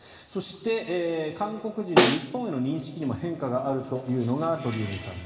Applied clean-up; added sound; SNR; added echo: none; Snare drum; -4 dB; reverberation time 2.7 s.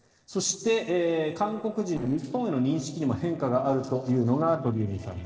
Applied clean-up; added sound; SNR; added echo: neural separator model SepFormer DNS4.